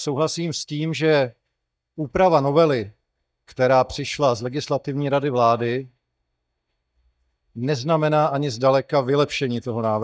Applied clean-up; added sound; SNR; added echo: neural mask model DeepFilterNet 3.